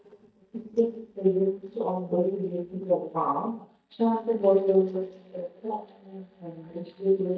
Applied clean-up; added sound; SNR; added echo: neural mask model DeepFilterNet 3.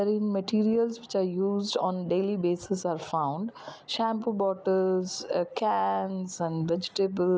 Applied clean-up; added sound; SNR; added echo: none; none; none; none.